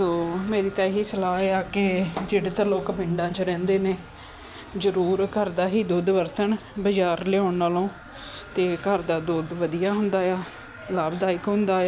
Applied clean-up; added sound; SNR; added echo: none; none; none; none.